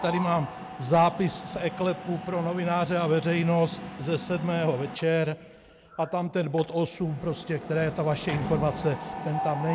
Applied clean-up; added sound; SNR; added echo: none; Mechanisms; 10 dB; none.